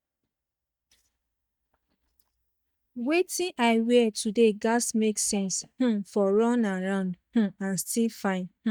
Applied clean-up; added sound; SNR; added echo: neural mask model DeepFilterNet 3.